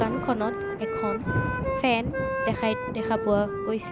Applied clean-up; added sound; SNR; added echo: none; Thunder + Wind instrument, woodwind instrument; 1 dB; none.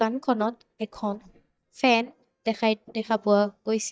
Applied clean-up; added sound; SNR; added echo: neural mask model DeepFilterNet 3.